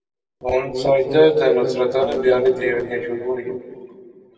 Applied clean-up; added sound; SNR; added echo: neural separator model SepFormer DNS4.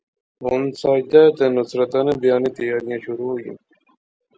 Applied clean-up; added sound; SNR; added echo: none; none; none; none.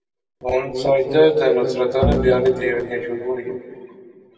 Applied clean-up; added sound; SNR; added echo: none; Bowed string instrument; 6 dB; reverberation time 2.3 s.